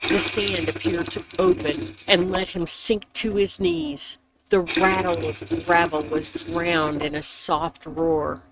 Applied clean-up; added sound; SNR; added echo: neural mask model RNNoise.